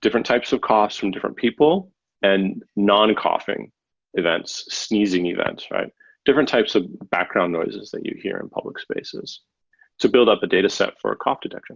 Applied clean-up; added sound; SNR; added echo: none; none; none; none.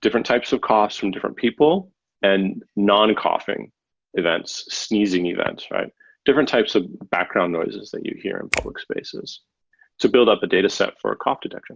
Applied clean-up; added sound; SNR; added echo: none; Finger snapping; 12 dB; none.